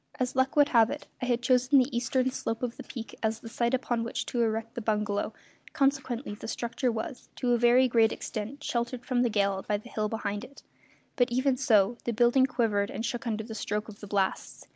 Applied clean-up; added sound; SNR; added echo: none; none; none; none.